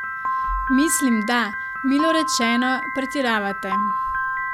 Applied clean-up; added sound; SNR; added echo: none; Piano; 3 dB; none.